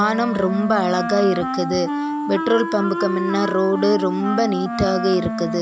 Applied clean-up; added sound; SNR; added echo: none; Wind instrument, woodwind instrument; 5 dB; none.